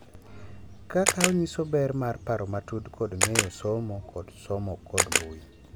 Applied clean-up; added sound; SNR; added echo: none; Camera; 1 dB; none.